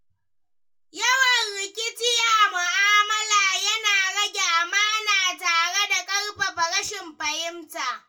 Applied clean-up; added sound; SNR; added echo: none; none; none; reverberation time 0.2 s.